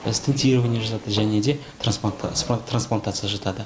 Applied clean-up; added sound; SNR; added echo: none; none; none; none.